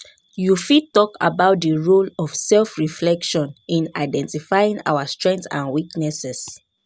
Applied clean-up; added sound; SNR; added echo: none; none; none; none.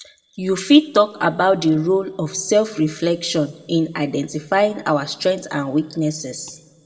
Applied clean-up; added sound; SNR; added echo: none; none; none; reverberation time 0.9 s.